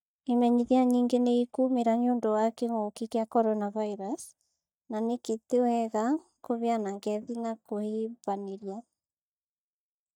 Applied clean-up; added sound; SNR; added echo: neural mask model DeepFilterNet 3.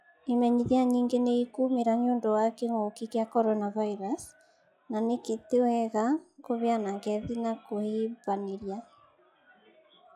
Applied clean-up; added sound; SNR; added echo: classical method log-MMSE.